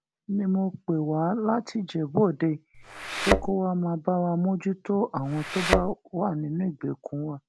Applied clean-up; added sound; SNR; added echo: none; Thump, thud; 0 dB; none.